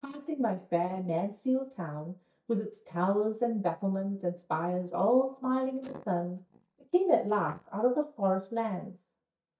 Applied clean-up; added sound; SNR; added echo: neural mask model DeepFilterNet 3.